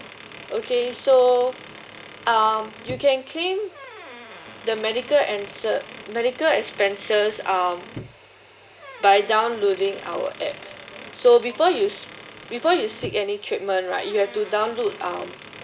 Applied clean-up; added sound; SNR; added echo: none; Squeak / Wood; 18 dB; none.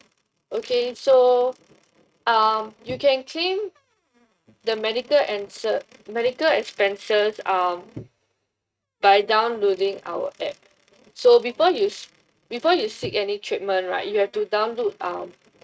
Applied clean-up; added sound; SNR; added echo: neural mask model RNNoise.